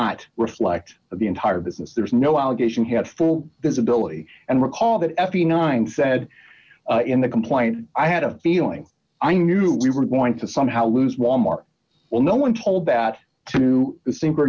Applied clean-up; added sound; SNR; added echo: none; none; none; none.